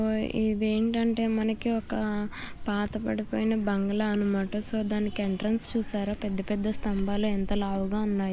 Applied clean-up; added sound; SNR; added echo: none; Thunder; 10 dB; none.